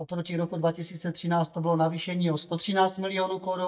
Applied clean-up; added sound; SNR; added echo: neural mask model DeepFilterNet 3.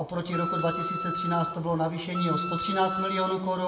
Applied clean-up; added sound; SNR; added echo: none; Wind instrument, woodwind instrument; 4 dB; reverberation time 1.2 s.